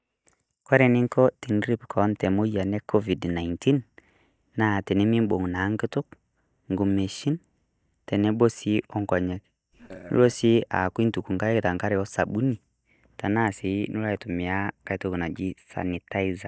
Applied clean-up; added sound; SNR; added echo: neural mask model DeepFilterNet 3.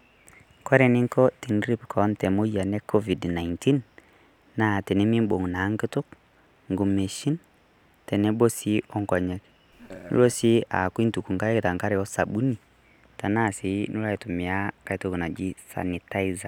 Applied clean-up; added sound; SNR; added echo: none; Burping, eructation; 18 dB; none.